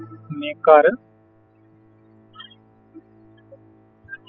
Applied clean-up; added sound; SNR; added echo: classical method spectral subtraction.